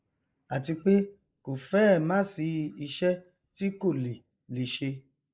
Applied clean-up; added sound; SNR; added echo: neural mask model Resemble Enhance denoiser.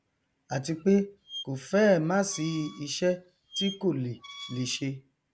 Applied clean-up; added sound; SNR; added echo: none; Squeak; 15 dB; none.